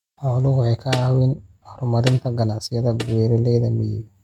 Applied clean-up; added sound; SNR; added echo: neural mask model RNNoise.